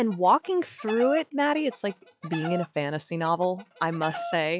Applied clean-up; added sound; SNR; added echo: classical method log-MMSE.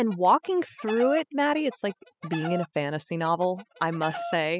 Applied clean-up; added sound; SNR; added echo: classical method spectral subtraction.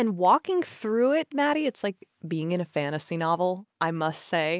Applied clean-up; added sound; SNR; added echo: none; none; none; none.